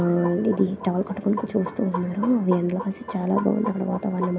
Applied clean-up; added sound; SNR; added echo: none; none; none; none.